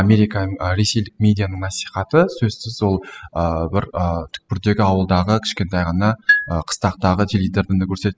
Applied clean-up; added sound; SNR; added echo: classical method spectral subtraction.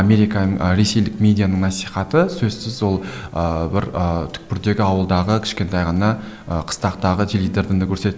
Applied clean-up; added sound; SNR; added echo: none; none; none; none.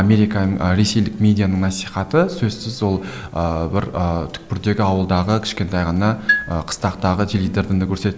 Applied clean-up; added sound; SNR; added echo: none; Marimba, xylophone; 7 dB; none.